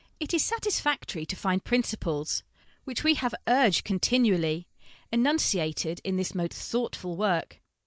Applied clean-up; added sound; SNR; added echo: neural mask model Resemble Enhance denoiser.